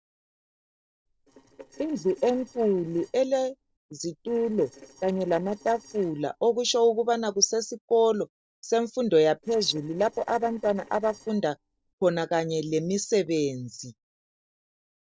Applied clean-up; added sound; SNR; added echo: neural separator model SepFormer DNS4.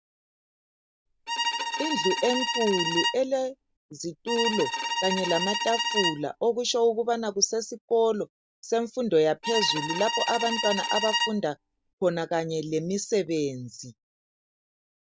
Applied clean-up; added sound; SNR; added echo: none; Bowed string instrument; 2 dB; none.